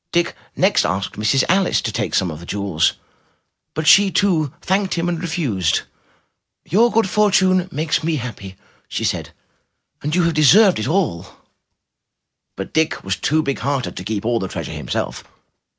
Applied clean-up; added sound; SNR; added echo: none; none; none; none.